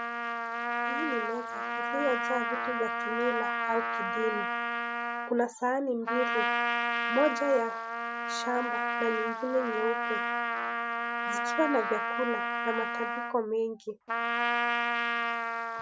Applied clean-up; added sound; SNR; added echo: none; Trumpet; -2 dB; none.